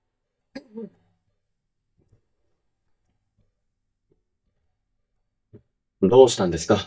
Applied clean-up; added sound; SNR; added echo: neural mask model DeepFilterNet 3.